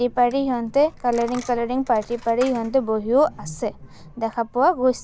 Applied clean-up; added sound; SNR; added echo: none; Coin (dropping); 19 dB; none.